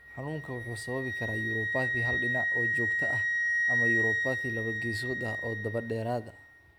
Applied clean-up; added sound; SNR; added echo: none; Wind instrument, woodwind instrument; -4 dB; none.